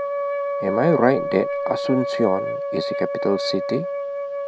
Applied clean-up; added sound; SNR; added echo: none; Wind instrument, woodwind instrument; 2 dB; none.